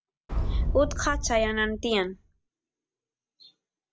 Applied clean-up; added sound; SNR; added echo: none; Boom; 0 dB; none.